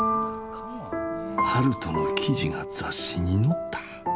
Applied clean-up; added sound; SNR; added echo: none; none; none; none.